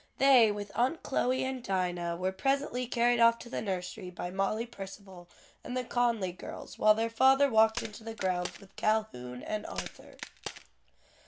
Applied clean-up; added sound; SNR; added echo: none; Crack; 13 dB; none.